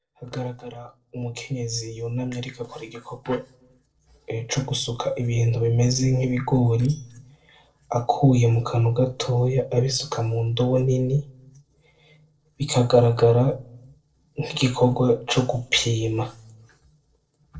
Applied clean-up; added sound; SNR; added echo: neural separator model SepFormer DNS4.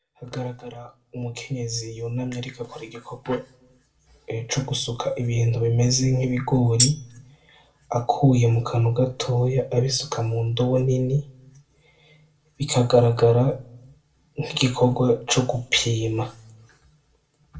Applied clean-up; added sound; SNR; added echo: none; Tambourine; 3 dB; reverberation time 0.4 s.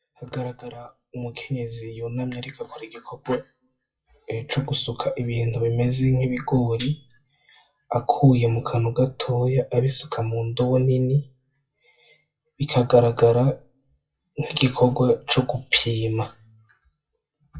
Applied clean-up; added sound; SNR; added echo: classical method WPE with log-MMSE.